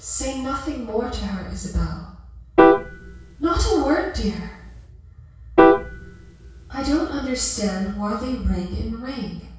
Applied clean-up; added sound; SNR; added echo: none; Piano; -4 dB; reverberation time 0.6 s.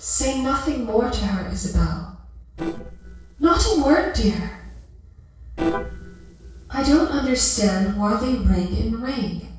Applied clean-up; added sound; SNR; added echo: neural separator model SepFormer DNS4.